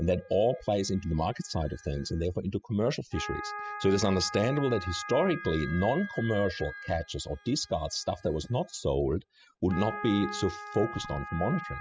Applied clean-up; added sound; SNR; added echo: classical method spectral subtraction.